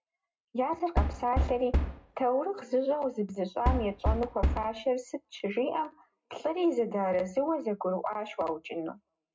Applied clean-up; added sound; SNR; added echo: none; Knock; -2 dB; reverberation time 0.2 s.